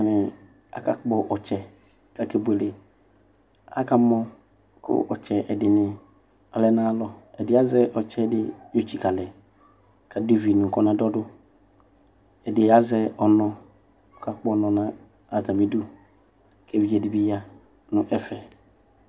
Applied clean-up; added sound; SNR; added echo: none; none; none; none.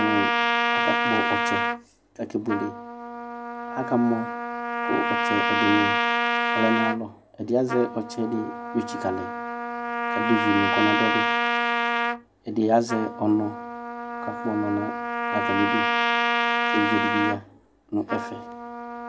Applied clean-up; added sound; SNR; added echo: none; Trumpet; -2 dB; none.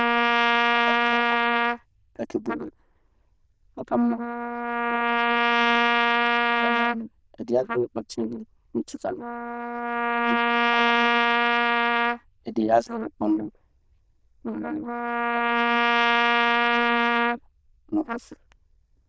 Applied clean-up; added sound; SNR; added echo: neural diffusion model UNIVERSE++.